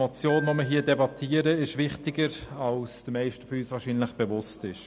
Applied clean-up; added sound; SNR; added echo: none; Glockenspiel; 17 dB; none.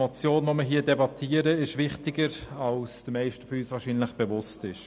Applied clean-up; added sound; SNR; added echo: none; none; none; none.